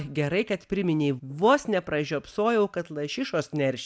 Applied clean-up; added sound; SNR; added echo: none; none; none; none.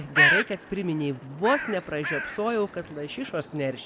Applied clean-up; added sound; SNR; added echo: none; Bird; 0 dB; none.